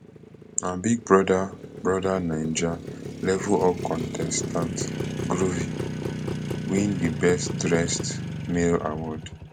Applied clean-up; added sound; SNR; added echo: none; Motorcycle; 6 dB; none.